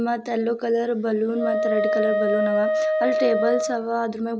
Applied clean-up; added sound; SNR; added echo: none; Wind instrument, woodwind instrument; -1 dB; none.